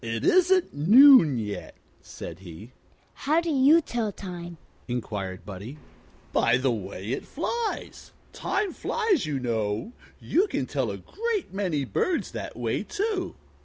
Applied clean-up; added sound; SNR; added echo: none; none; none; none.